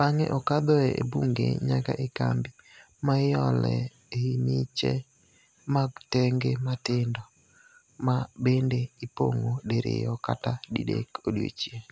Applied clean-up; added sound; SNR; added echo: none; none; none; none.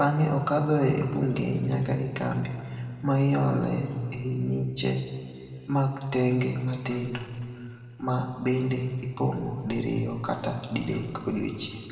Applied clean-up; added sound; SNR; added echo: none; none; none; reverberation time 2.1 s.